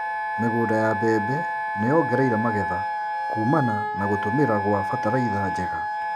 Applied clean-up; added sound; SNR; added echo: none; Wind instrument, woodwind instrument; 2 dB; none.